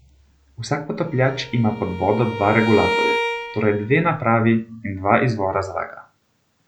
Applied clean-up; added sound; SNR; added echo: none; Bowed string instrument; 6 dB; none.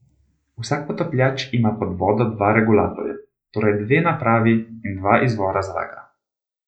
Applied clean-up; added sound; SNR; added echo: neural mask model Resemble Enhance denoiser.